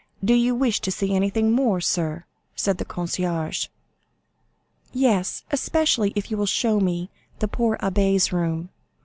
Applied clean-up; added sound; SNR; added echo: none; none; none; none.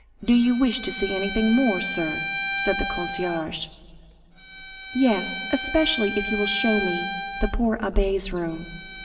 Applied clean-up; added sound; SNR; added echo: none; Bowed string instrument; 7 dB; reverberation time 2.4 s.